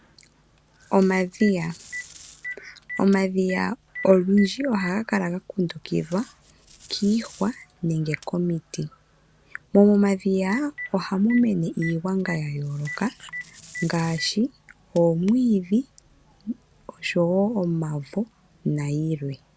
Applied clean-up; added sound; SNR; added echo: none; Telephone + Packing tape, duct tape; 18 dB; none.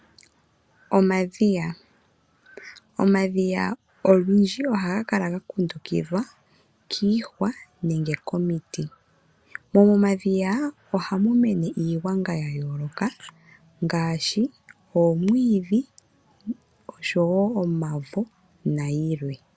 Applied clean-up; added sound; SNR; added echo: none; none; none; none.